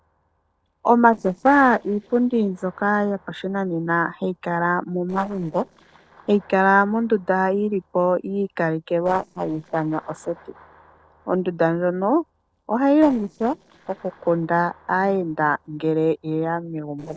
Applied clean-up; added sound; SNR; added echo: neural separator model SepFormer DNS4.